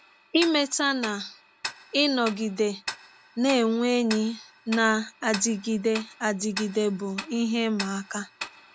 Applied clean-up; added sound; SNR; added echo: none; Tick-tock; 13 dB; none.